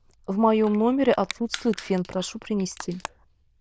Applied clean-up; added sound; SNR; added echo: neural diffusion model UNIVERSE++.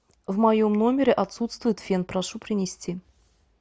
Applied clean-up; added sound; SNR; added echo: none; none; none; none.